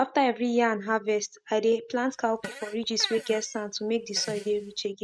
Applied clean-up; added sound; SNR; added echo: neural mask model RNNoise.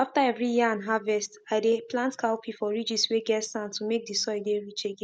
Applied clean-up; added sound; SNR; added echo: none; none; none; none.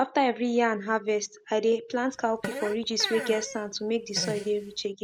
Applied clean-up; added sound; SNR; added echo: none; Fart; 11 dB; none.